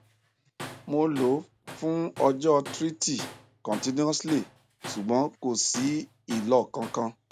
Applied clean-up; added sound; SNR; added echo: none; Tools; 16 dB; none.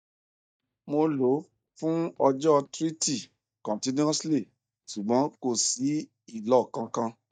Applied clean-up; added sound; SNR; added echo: neural mask model DeepFilterNet 3.